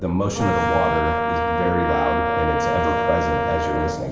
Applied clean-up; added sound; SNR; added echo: none; Brass instrument; -1 dB; reverberation time 2.1 s.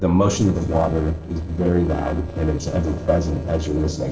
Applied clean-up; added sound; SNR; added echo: neural separator model SepFormer DNS4.